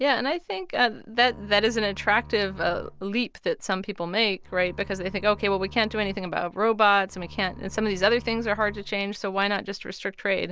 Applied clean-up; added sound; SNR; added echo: none; Bowed string instrument; 19 dB; none.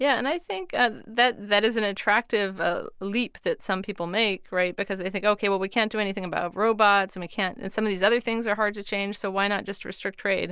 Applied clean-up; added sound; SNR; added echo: none; none; none; none.